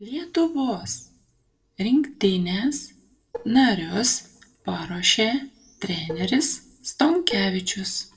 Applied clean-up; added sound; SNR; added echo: neural separator model SepFormer DNS4.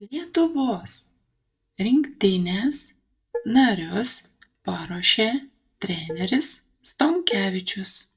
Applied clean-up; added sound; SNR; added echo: neural mask model DeepFilterNet 3.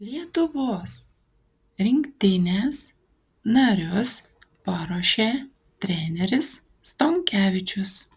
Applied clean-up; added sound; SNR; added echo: none; none; none; none.